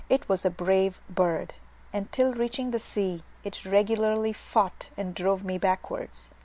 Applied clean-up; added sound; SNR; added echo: none; none; none; none.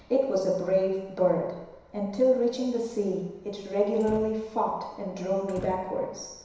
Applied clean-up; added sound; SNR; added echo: none; Slam; 18 dB; reverberation time 1.0 s.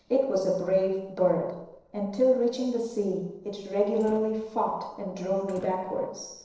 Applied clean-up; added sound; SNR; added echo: neural separator model SepFormer DNS4.